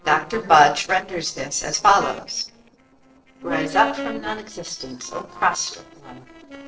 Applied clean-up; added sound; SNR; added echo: neural separator model SepFormer DNS4.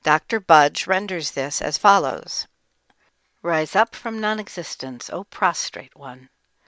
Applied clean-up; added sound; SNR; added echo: none; none; none; none.